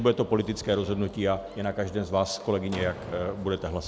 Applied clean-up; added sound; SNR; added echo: none; Slam; 18 dB; none.